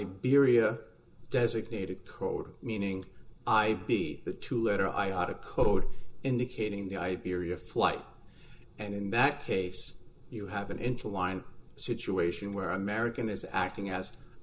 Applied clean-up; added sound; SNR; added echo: none; none; none; reverberation time 0.2 s.